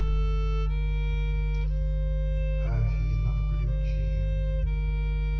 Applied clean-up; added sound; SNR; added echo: none; Bowed string instrument; 18 dB; reverberation time 1.0 s.